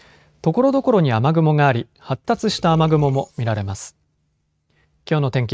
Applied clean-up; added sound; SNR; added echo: neural mask model RNNoise.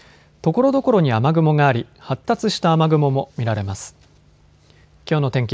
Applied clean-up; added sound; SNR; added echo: none; none; none; none.